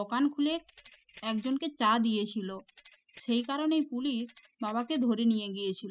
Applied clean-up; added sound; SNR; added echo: classical method spectral subtraction.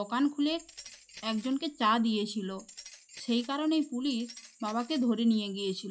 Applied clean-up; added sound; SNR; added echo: classical method log-MMSE.